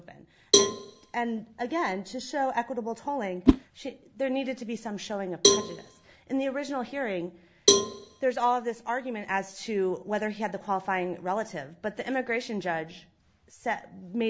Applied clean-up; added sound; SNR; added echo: none; Whoosh, swoosh, swish + Cowbell; -2 dB; none.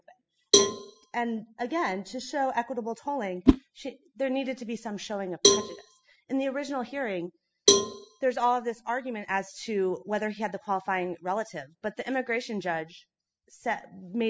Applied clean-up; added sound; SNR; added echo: classical method spectral subtraction.